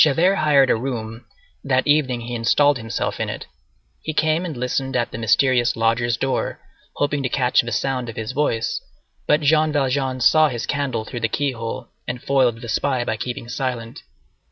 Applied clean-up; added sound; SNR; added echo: none; none; none; none.